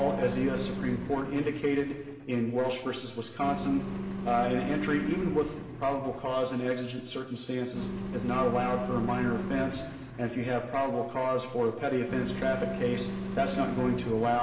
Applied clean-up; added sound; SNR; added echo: none; Engine; 7 dB; reverberation time 2.3 s.